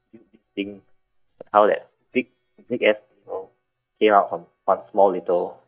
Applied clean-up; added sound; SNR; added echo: neural mask model DeepFilterNet 3.